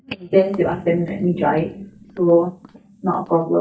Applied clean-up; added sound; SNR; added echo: neural mask model DeepFilterNet 3.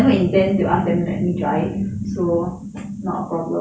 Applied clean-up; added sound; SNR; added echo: none; none; none; none.